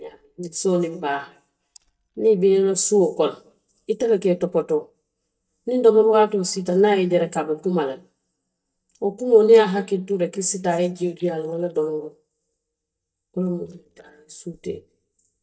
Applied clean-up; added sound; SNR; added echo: neural mask model DeepFilterNet 3.